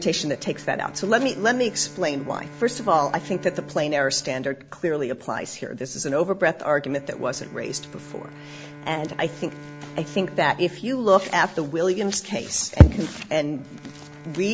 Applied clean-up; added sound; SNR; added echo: none; Bowed string instrument; 19 dB; none.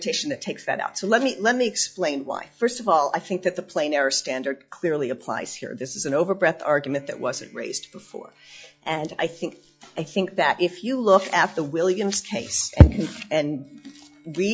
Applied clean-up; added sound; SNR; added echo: classical method log-MMSE.